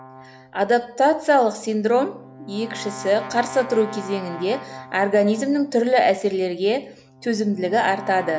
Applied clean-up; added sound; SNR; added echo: none; Brass instrument; 17 dB; none.